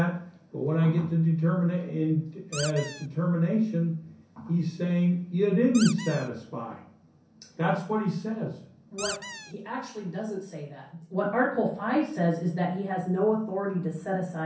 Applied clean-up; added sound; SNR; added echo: none; Squeak; 10 dB; reverberation time 0.6 s.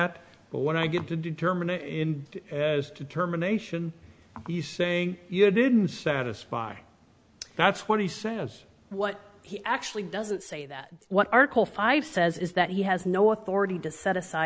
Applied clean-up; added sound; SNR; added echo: none; none; none; none.